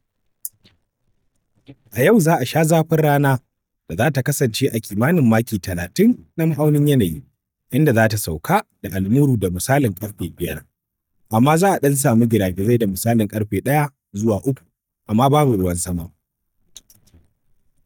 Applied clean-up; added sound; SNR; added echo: neural mask model DeepFilterNet 3.